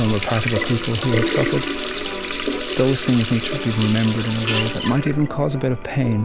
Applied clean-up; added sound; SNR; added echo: none; Water tap, faucet; 3 dB; none.